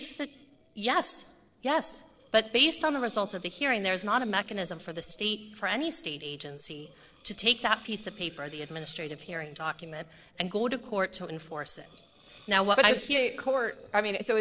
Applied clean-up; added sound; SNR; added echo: neural separator model SepFormer DNS4.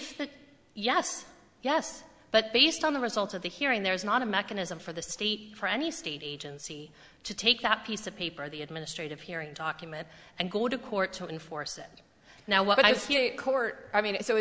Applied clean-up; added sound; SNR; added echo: none; none; none; none.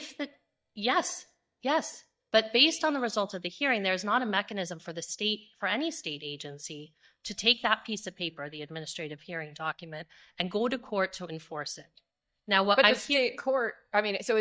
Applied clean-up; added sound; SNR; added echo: neural mask model DeepFilterNet 3.